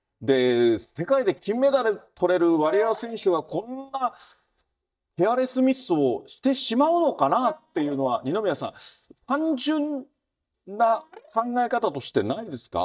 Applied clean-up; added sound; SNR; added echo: neural mask model DeepFilterNet 3.